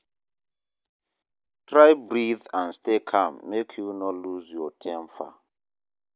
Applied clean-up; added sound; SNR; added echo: none; none; none; none.